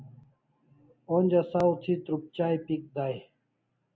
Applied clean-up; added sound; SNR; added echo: none; none; none; none.